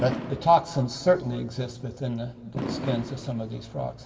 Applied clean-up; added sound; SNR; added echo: none; Fireworks; 11 dB; reverberation time 2.6 s.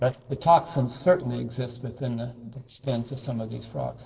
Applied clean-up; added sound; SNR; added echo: neural separator model SepFormer DNS4.